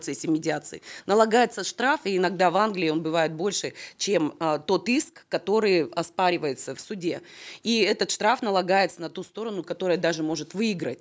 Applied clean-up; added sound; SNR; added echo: none; none; none; none.